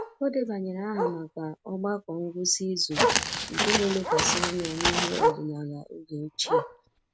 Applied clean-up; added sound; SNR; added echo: none; Walk, footsteps + Bark; -2 dB; none.